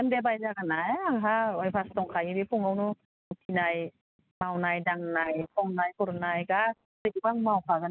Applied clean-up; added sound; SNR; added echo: none; none; none; none.